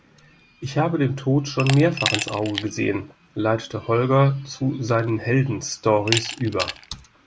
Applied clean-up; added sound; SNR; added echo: none; Glass; 11 dB; none.